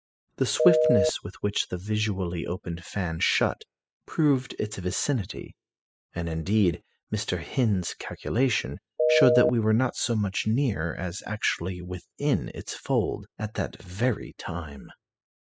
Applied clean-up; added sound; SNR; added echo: classical method spectral subtraction.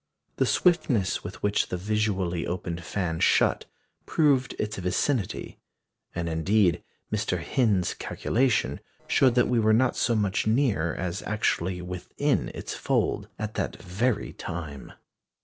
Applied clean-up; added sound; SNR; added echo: neural separator model SepFormer DNS4.